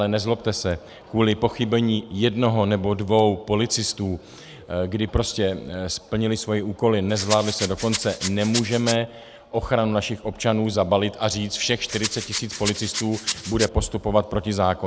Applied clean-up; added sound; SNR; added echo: none; Rattle; 7 dB; none.